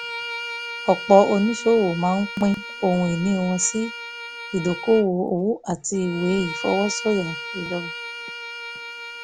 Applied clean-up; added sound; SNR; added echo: none; Bowed string instrument; 11 dB; none.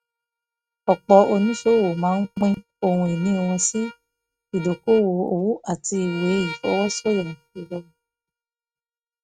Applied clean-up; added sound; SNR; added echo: neural mask model RNNoise.